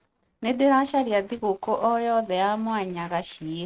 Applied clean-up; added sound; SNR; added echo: neural mask model RNNoise.